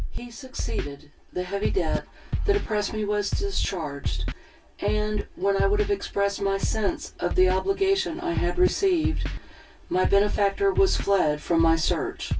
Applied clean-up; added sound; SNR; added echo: none; Scratching (performance technique); 3 dB; reverberation time 0.1 s.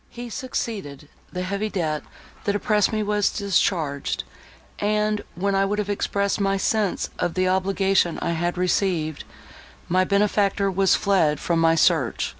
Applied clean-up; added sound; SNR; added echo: none; none; none; none.